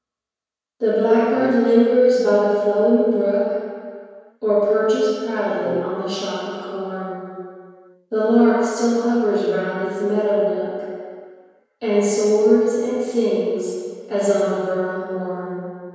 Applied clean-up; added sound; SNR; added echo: none; Wind instrument, woodwind instrument; 11 dB; reverberation time 1.9 s.